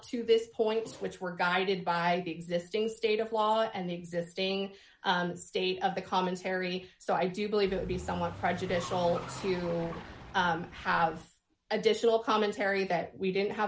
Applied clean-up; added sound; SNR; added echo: none; Car; 13 dB; none.